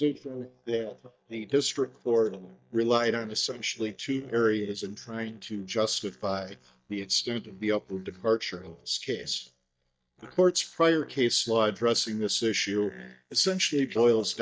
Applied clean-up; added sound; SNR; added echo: neural mask model DeepFilterNet 3.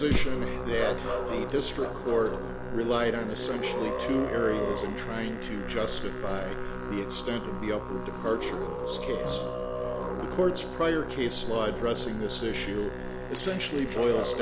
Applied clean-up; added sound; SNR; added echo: none; Musical instrument; 4 dB; none.